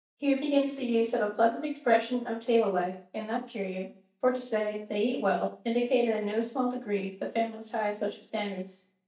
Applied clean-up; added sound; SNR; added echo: neural mask model DeepFilterNet 3.